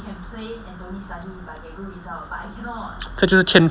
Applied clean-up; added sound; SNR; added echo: none; none; none; none.